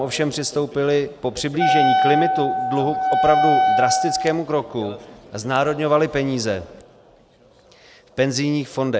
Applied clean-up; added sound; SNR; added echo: none; Wind instrument, woodwind instrument; -4 dB; none.